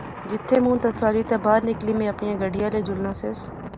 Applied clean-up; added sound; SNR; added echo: none; Thunder; 11 dB; none.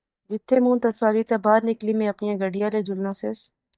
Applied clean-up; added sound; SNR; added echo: neural mask model DeepFilterNet 3.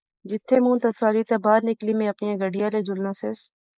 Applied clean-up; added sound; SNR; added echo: neural mask model Resemble Enhance denoiser.